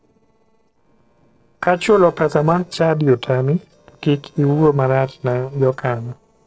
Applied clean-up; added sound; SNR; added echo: neural separator model SepFormer DNS4.